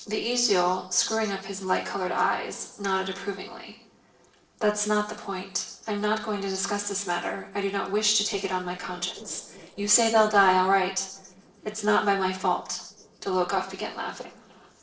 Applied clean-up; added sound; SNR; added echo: neural separator model SepFormer DNS4.